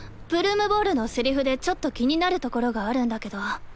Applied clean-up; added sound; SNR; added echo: none; Aircraft; 15 dB; none.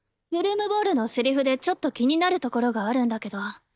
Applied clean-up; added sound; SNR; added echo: neural mask model DeepFilterNet 3.